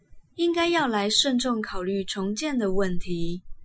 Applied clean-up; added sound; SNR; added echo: classical method Wiener filter.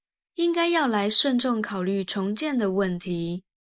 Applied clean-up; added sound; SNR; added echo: neural mask model Resemble Enhance denoiser.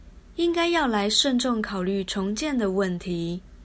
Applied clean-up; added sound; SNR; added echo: none; none; none; none.